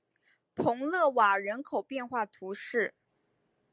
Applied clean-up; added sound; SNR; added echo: none; none; none; none.